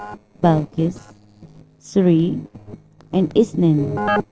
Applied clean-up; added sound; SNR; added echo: neural separator model SepFormer DNS4.